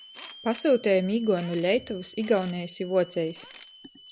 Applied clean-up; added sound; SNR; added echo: none; Tools + Hiss / Alarm; 19 dB; none.